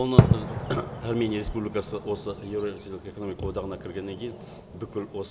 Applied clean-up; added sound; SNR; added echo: none; Fireworks; -3 dB; reverberation time 0.5 s.